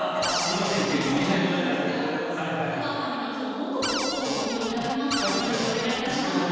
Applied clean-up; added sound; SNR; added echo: none; Cupboard open or close; 4 dB; reverberation time 2.1 s.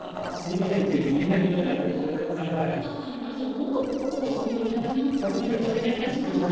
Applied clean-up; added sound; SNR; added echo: neural separator model SepFormer DNS4.